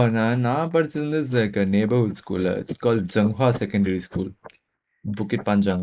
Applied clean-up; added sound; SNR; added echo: neural mask model Resemble Enhance denoiser.